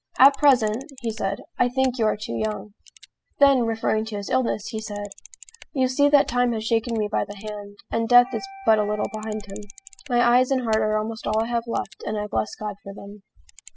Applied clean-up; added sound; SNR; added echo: classical method spectral subtraction.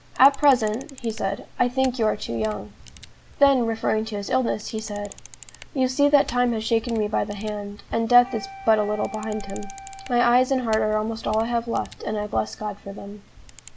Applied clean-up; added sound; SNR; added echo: none; Camera + Wind instrument, woodwind instrument; 19 dB; none.